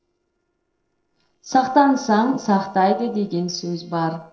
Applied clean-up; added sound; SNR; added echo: neural separator model SepFormer DNS4.